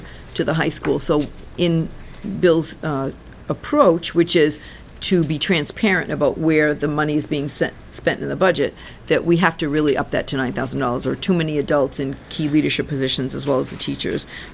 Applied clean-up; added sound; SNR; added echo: none; none; none; none.